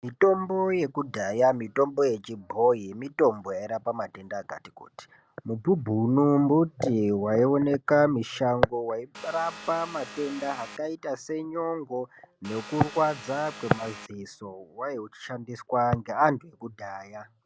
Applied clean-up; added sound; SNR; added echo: none; Vehicle; 15 dB; none.